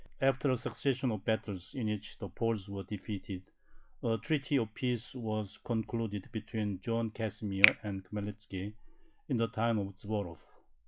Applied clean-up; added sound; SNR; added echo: classical method log-MMSE.